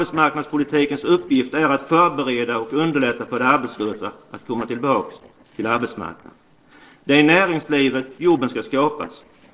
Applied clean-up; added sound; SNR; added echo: neural separator model SepFormer DNS4.